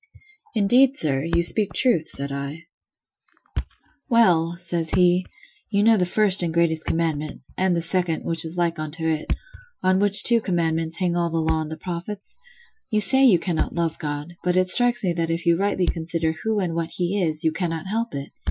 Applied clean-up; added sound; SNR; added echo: classical method Wiener filter.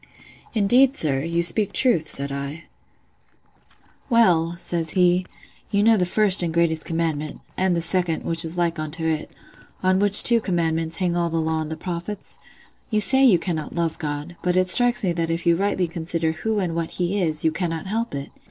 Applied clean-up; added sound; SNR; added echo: neural separator model SepFormer DNS4.